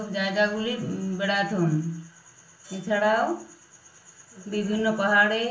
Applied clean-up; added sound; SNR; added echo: none; none; none; reverberation time 0.4 s.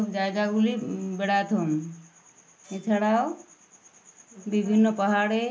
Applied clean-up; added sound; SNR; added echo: none; none; none; none.